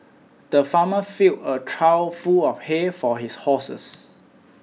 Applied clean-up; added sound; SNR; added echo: none; none; none; none.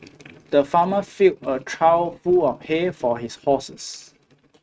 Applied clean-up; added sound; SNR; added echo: neural mask model RNNoise.